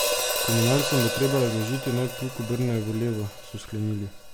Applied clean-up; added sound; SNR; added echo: none; Hi-hat; 4 dB; none.